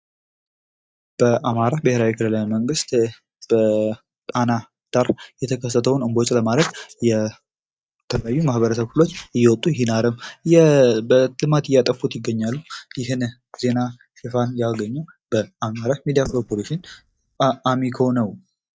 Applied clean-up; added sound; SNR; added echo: neural mask model DeepFilterNet 3.